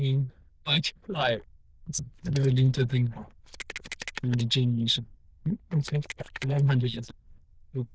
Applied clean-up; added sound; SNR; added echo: neural diffusion model UNIVERSE++.